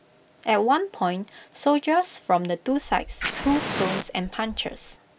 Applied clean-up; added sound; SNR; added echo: none; Fire; 8 dB; none.